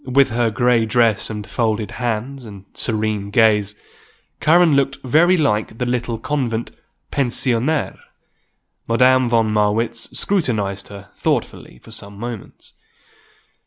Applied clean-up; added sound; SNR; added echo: none; none; none; none.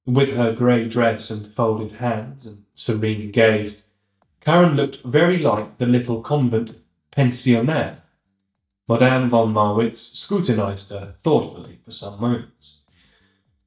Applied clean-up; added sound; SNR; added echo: neural mask model DeepFilterNet 3.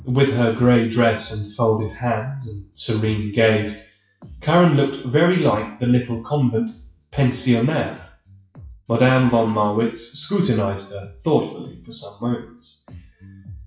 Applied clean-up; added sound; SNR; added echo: classical method WPE with log-MMSE.